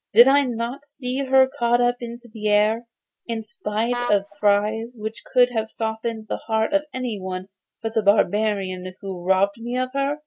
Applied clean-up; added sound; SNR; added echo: none; Vehicle horn, car horn, honking; 12 dB; none.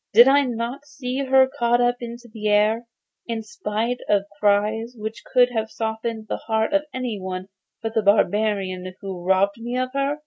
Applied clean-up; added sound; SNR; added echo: none; none; none; none.